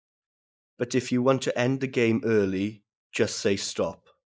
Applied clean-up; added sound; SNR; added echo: neural mask model Resemble Enhance denoiser.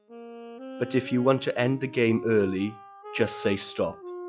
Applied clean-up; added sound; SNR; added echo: classical method log-MMSE.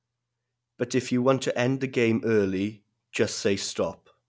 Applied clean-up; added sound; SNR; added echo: none; none; none; none.